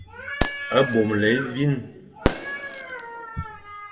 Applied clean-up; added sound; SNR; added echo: none; Fireworks; 6 dB; reverberation time 0.8 s.